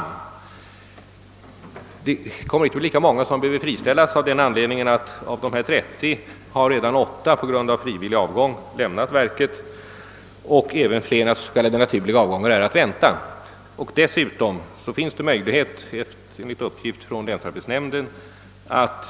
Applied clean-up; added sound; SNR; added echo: none; none; none; none.